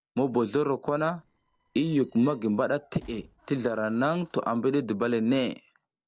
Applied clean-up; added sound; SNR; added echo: neural separator model SepFormer DNS4.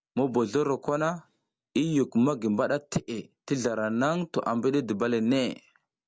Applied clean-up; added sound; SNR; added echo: none; none; none; none.